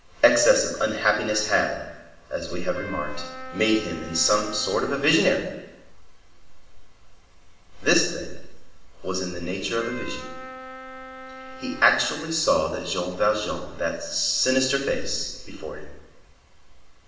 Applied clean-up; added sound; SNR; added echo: none; Wind instrument, woodwind instrument; 14 dB; reverberation time 0.9 s.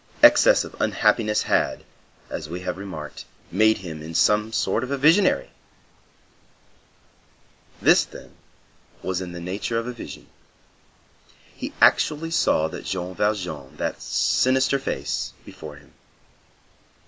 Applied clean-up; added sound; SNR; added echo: none; none; none; none.